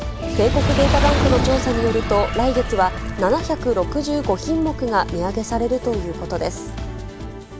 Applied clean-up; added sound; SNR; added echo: none; Fire; 4 dB; none.